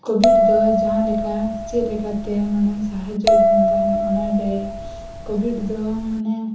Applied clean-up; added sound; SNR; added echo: none; Bell; -2 dB; reverberation time 1.2 s.